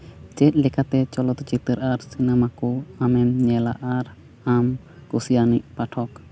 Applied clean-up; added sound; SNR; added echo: none; none; none; none.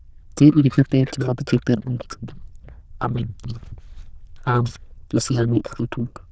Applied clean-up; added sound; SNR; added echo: neural diffusion model UNIVERSE++.